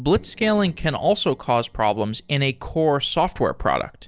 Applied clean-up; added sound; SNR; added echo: neural separator model SepFormer DNS4.